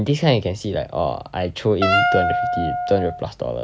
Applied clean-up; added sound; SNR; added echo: none; Wind instrument, woodwind instrument; 0 dB; none.